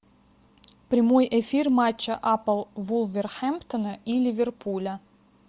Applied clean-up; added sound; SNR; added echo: none; none; none; none.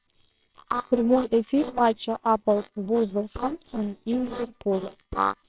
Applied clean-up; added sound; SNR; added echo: neural separator model SepFormer WHAMR!.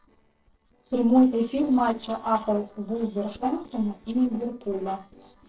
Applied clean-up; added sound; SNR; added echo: neural separator model SepFormer DNS4.